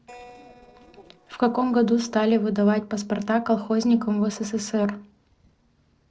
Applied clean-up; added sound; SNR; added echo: neural separator model SepFormer DNS4.